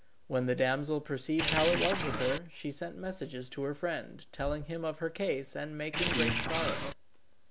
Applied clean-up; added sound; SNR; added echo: neural mask model Resemble Enhance denoiser.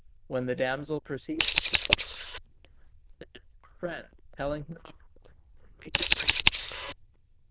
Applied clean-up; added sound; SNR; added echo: neural diffusion model UNIVERSE++.